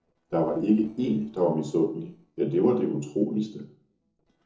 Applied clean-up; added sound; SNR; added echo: neural separator model SepFormer DNS4.